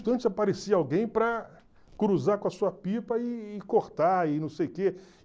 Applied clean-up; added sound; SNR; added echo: none; none; none; none.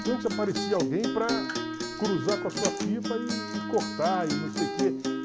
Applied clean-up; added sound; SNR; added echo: none; Acoustic guitar; 1 dB; none.